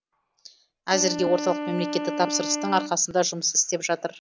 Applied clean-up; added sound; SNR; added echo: none; Wind instrument, woodwind instrument; 7 dB; none.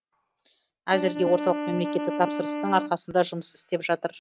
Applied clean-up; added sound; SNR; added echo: neural mask model RNNoise.